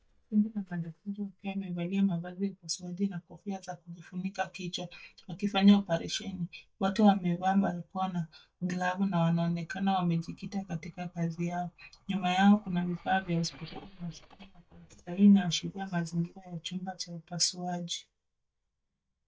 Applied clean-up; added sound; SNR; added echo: neural mask model DeepFilterNet 3.